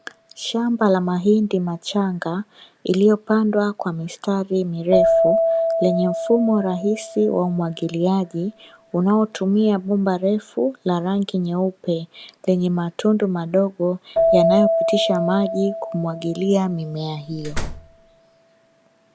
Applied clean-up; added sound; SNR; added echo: none; Slam + Keyboard (musical); 5 dB; none.